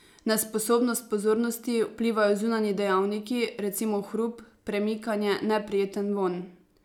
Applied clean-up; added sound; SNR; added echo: none; none; none; none.